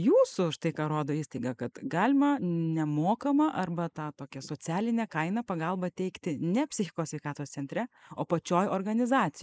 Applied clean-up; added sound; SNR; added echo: neural mask model Resemble Enhance denoiser.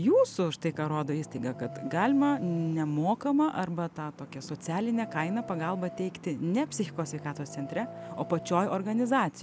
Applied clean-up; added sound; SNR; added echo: none; Wind instrument, woodwind instrument + Traffic noise, roadway noise; 15 dB; none.